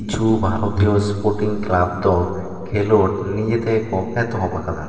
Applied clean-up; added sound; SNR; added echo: neural separator model SepFormer DNS4.